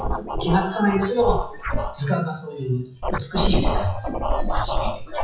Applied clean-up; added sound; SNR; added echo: classical method WPE with log-MMSE.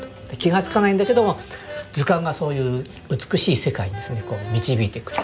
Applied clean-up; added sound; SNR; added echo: none; none; none; none.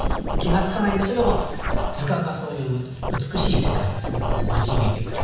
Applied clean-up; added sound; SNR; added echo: none; Scratching (performance technique); 0 dB; reverberation time 1.1 s.